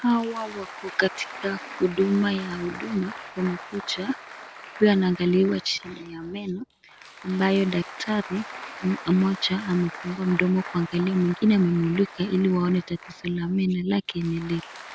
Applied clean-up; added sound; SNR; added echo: none; Applause; 16 dB; none.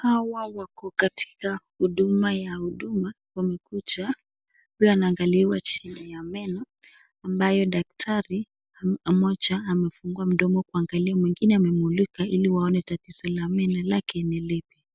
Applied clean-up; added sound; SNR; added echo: none; none; none; none.